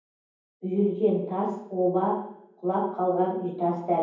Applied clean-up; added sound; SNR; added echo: none; none; none; reverberation time 0.9 s.